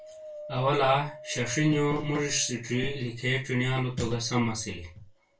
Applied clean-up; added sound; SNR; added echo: none; Wind; 18 dB; reverberation time 0.2 s.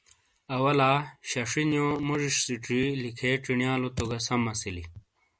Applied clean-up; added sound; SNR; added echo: none; none; none; none.